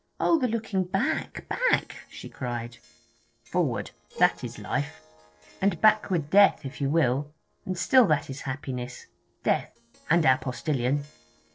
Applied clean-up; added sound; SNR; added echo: neural separator model SepFormer DNS4.